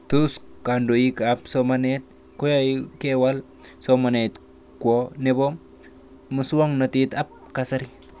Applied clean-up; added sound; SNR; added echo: none; none; none; none.